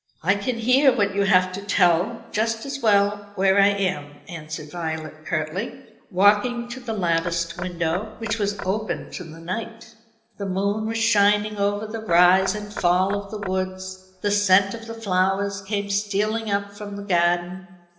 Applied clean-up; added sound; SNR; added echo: none; Knock / Wood; 14 dB; reverberation time 0.8 s.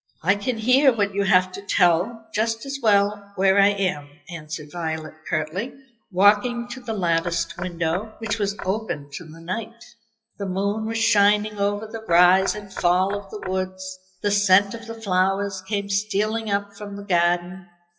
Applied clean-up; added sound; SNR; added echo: classical method WPE with log-MMSE.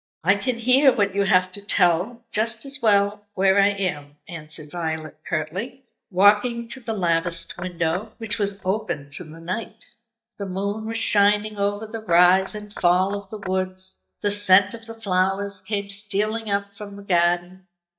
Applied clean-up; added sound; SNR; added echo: neural mask model DeepFilterNet 3.